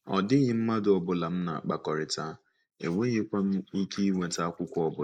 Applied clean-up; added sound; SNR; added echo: neural mask model Resemble Enhance denoiser.